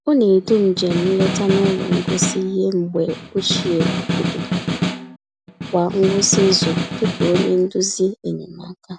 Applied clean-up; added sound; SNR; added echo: none; Snare drum; 3 dB; none.